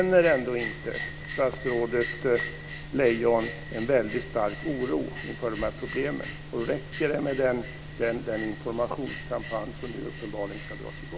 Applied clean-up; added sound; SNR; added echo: none; Bell; 7 dB; none.